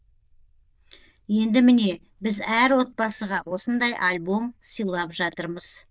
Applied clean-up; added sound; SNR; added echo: neural diffusion model UNIVERSE++.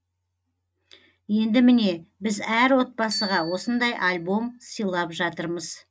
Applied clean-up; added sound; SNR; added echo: neural mask model RNNoise.